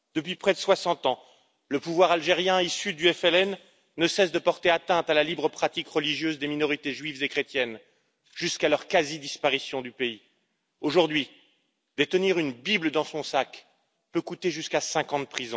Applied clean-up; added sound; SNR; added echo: none; none; none; none.